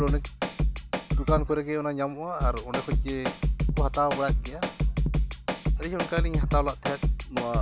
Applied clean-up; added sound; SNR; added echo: none; Drum kit; -4 dB; none.